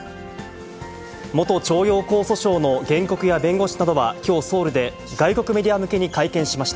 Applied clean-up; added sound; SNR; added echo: none; none; none; none.